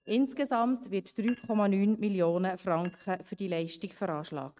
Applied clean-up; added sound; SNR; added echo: neural mask model RNNoise.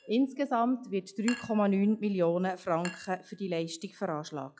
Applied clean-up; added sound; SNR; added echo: classical method log-MMSE.